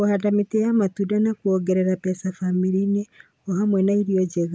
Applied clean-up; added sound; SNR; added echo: none; none; none; none.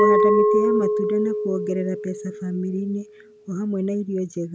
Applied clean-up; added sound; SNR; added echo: none; Glass; -3 dB; none.